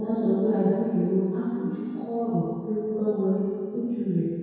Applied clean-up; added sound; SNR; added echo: none; none; none; reverberation time 2.0 s.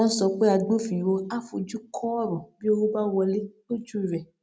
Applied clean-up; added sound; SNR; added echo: none; none; none; none.